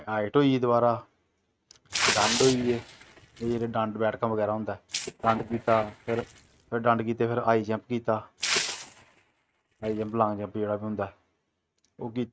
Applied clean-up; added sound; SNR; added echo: neural mask model RNNoise.